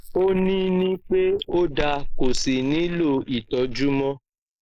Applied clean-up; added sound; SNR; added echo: neural mask model Resemble Enhance denoiser.